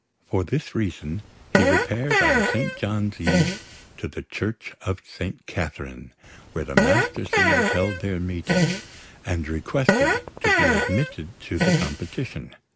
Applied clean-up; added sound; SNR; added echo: none; Fart; -4 dB; none.